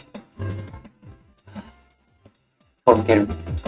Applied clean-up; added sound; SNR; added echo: neural mask model RNNoise.